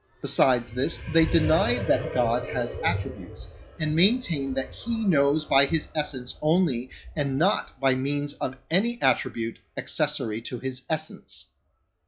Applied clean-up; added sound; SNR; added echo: classical method log-MMSE.